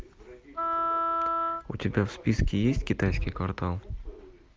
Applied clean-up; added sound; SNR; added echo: none; Wind instrument, woodwind instrument; 1 dB; none.